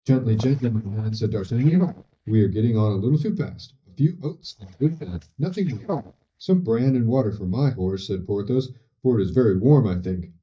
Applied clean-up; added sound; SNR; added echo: neural mask model DeepFilterNet 3.